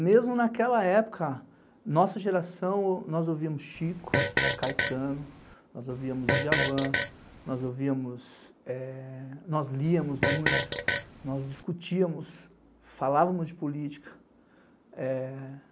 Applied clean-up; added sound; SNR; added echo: none; Fart; 0 dB; none.